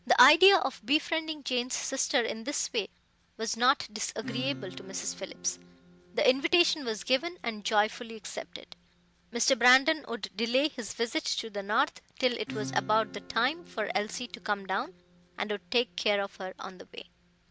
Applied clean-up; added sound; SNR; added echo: none; Acoustic guitar / Strum; 19 dB; none.